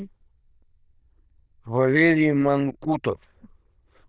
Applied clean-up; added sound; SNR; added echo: neural diffusion model UNIVERSE++.